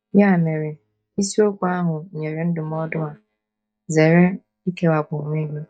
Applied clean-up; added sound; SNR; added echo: neural mask model DeepFilterNet 3.